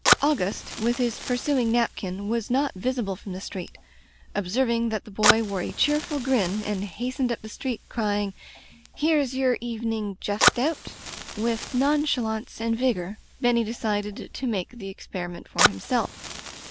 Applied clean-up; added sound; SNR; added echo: none; Fire; 6 dB; none.